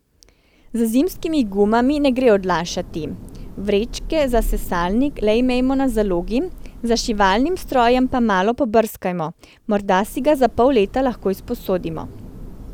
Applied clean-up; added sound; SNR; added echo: none; Thunder / Rain; 12 dB; none.